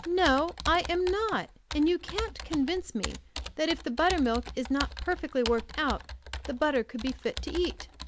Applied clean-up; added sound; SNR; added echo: none; Computer keyboard; 10 dB; none.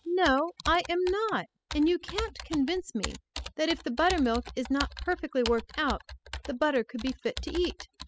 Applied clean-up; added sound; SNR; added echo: classical method spectral subtraction.